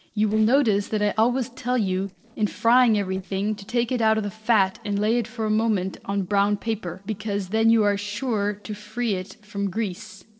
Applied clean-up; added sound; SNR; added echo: neural separator model SepFormer DNS4.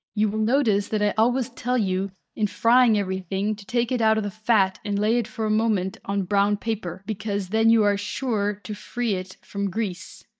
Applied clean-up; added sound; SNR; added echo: neural mask model DeepFilterNet 3.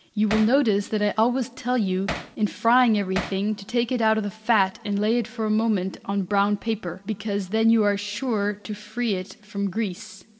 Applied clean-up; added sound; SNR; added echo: none; Hammer; 8 dB; reverberation time 0.8 s.